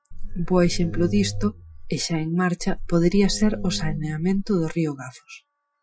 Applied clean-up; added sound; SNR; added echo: classical method Wiener filter.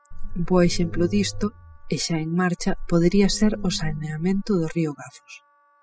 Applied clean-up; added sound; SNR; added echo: classical method spectral subtraction.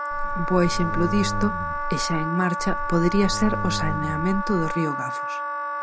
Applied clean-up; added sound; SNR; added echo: none; Buzz + Wind instrument, woodwind instrument; 1 dB; none.